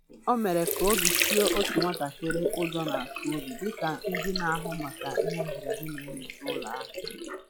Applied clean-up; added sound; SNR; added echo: classical method log-MMSE.